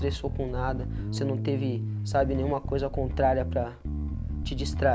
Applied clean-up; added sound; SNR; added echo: none; Bass guitar; 1 dB; none.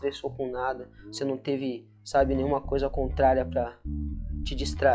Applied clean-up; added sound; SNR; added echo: classical method log-MMSE.